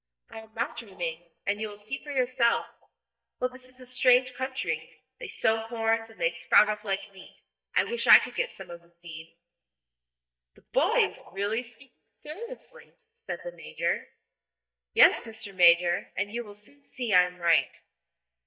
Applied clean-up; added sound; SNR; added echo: neural mask model DeepFilterNet 3.